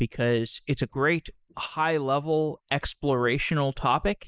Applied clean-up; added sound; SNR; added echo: neural mask model Resemble Enhance denoiser.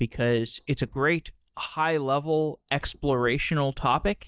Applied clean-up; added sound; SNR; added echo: neural mask model DeepFilterNet 3.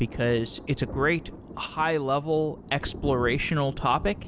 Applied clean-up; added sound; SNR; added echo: none; Thunder; 13 dB; none.